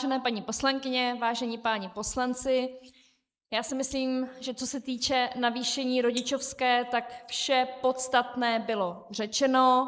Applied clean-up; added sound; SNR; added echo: neural mask model Resemble Enhance denoiser.